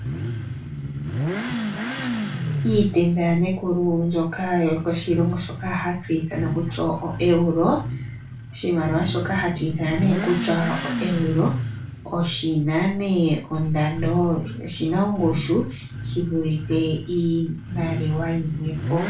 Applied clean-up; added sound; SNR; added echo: none; Motorcycle / Accelerating, revving, vroom; 6 dB; reverberation time 0.3 s.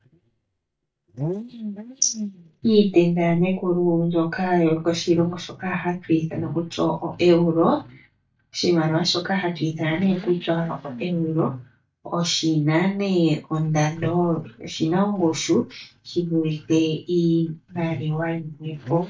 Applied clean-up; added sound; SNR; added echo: neural mask model DeepFilterNet 3.